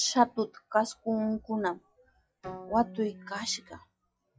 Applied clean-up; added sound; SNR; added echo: classical method log-MMSE.